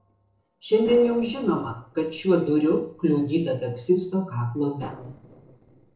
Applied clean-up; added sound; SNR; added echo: neural separator model SepFormer DNS4.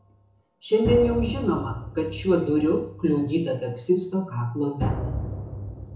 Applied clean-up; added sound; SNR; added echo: none; Drum; 8 dB; reverberation time 0.7 s.